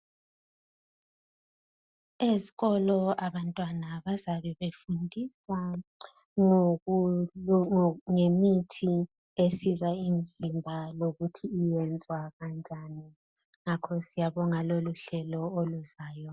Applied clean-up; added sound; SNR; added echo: none; none; none; none.